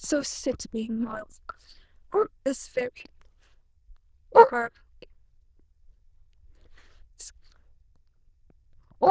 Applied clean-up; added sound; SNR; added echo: neural diffusion model UNIVERSE++.